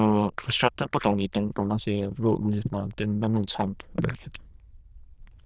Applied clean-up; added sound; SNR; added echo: neural diffusion model UNIVERSE++.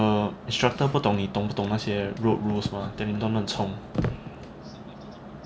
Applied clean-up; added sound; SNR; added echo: none; none; none; none.